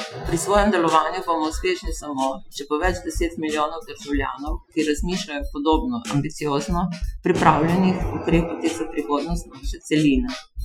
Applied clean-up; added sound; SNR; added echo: classical method Wiener filter.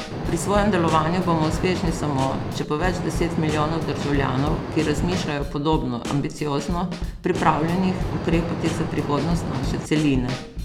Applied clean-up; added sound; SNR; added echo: none; Boat, Water vehicle + Snare drum / Drum kit; 4 dB; none.